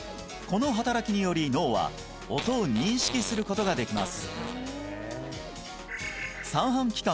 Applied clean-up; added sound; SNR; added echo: none; Fart; 10 dB; none.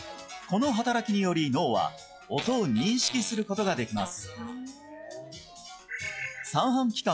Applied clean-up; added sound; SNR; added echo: classical method log-MMSE.